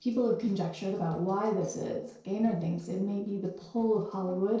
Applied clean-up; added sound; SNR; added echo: neural separator model SepFormer DNS4.